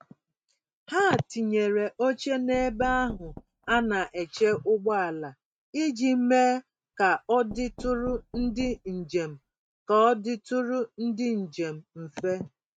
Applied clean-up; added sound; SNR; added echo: neural mask model RNNoise.